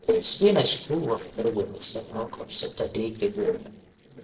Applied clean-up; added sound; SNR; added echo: neural separator model SepFormer DNS4.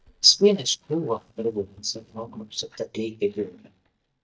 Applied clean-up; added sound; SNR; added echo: neural mask model DeepFilterNet 3.